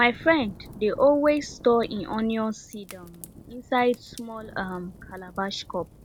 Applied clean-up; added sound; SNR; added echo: none; Thunder / Rain + Fire; 20 dB; none.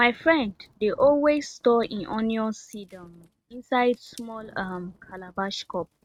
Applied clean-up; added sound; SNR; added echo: neural mask model RNNoise.